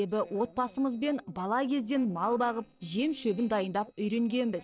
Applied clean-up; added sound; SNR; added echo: neural separator model SepFormer DNS4.